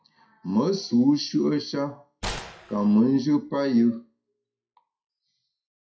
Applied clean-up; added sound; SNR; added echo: classical method WPE with log-MMSE.